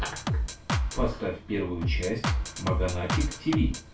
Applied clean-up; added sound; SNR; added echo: none; Drum kit; -1 dB; reverberation time 0.3 s.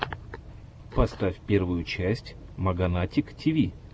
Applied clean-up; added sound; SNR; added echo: none; none; none; none.